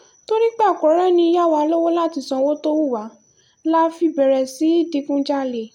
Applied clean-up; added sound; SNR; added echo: none; none; none; none.